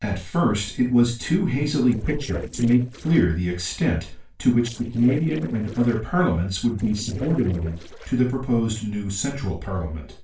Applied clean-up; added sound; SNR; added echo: neural separator model SepFormer DNS4.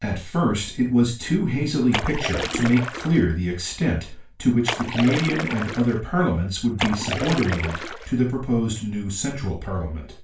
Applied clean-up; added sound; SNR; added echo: none; Splash, splatter; 7 dB; reverberation time 0.2 s.